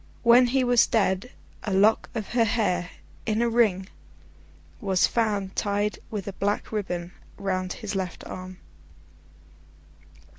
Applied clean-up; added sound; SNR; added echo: none; none; none; none.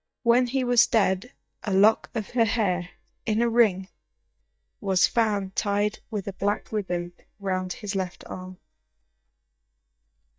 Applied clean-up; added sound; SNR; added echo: neural mask model DeepFilterNet 3.